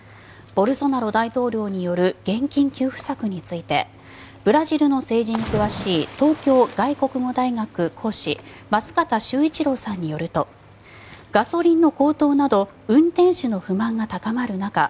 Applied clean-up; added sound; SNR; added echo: none; Cricket / Waves, surf; 19 dB; none.